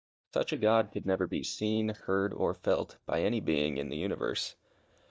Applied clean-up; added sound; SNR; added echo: neural mask model DeepFilterNet 3.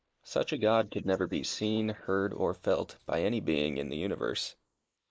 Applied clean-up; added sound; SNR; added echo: neural mask model Resemble Enhance denoiser.